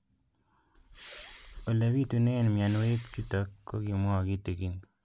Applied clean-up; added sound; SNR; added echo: none; Respiratory sounds; 16 dB; none.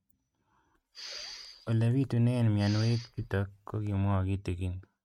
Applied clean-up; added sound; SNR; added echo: neural mask model RNNoise.